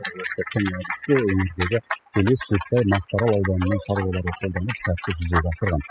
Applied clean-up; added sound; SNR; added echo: classical method spectral subtraction.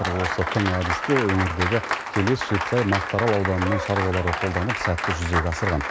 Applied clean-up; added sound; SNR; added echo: none; Applause; 3 dB; none.